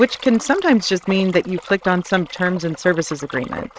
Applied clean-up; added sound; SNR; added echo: neural mask model RNNoise.